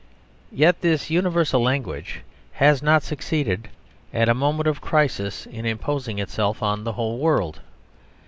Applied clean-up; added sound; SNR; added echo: none; none; none; none.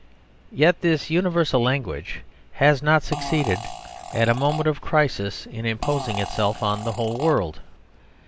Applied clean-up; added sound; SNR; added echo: none; Fart; 11 dB; none.